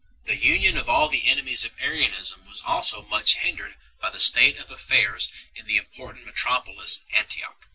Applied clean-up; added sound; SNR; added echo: none; none; none; none.